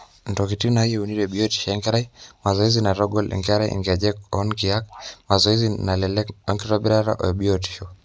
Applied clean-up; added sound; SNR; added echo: none; none; none; none.